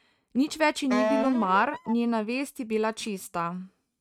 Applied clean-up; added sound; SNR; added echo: neural mask model RNNoise.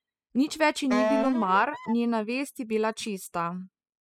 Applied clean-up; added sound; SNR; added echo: classical method spectral subtraction.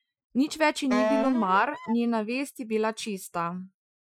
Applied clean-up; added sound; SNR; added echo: classical method Wiener filter.